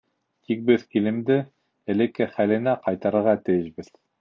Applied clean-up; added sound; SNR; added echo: none; none; none; none.